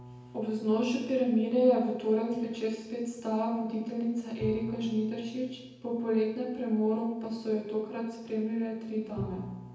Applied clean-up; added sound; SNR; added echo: none; Bowed string instrument; 18 dB; reverberation time 0.9 s.